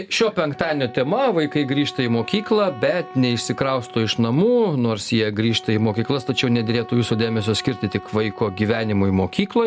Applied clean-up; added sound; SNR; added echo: none; Wind instrument, woodwind instrument; 18 dB; none.